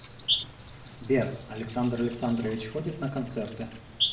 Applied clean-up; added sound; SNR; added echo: none; Insect; -3 dB; reverberation time 0.6 s.